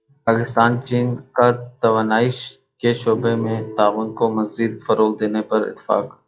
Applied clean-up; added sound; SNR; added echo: classical method log-MMSE.